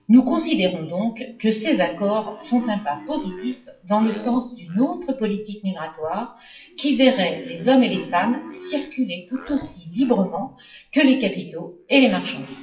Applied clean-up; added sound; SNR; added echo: classical method WPE with log-MMSE.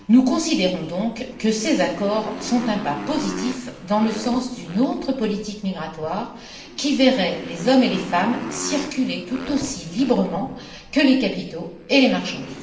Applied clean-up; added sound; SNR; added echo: none; Motorcycle; 14 dB; reverberation time 0.9 s.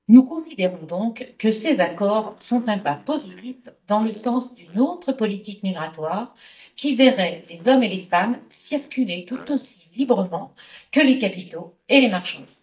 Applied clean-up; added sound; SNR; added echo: neural mask model DeepFilterNet 3.